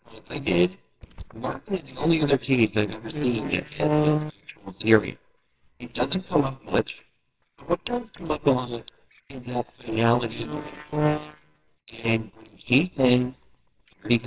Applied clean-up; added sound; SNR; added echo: neural separator model SepFormer WHAMR!.